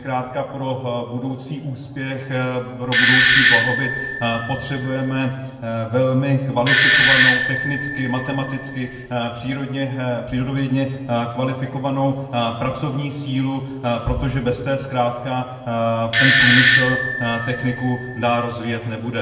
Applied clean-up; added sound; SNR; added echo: none; Doorbell; -3 dB; reverberation time 1.0 s.